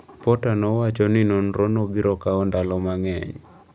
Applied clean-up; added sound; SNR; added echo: none; none; none; none.